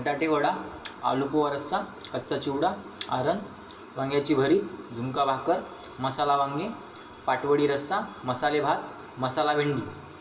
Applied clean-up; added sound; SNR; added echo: none; none; none; reverberation time 0.2 s.